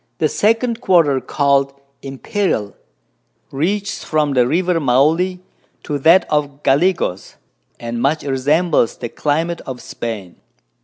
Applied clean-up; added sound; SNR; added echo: none; none; none; none.